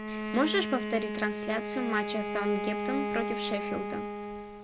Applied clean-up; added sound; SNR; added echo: none; Bowed string instrument; 2 dB; none.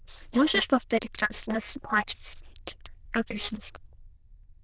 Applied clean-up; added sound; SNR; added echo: neural diffusion model UNIVERSE++.